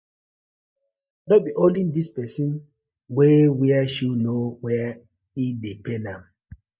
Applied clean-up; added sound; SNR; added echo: neural mask model DeepFilterNet 3.